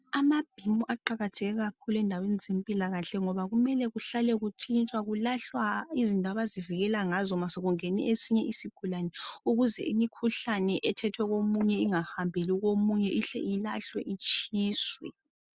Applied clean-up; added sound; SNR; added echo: none; none; none; none.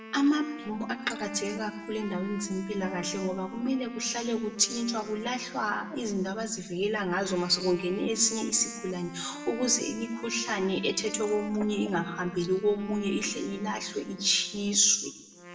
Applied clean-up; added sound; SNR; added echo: none; Wind instrument, woodwind instrument; 14 dB; reverberation time 0.7 s.